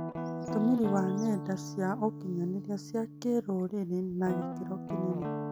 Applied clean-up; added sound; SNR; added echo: none; Guitar; 6 dB; none.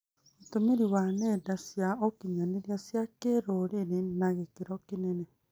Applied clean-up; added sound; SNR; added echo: none; none; none; none.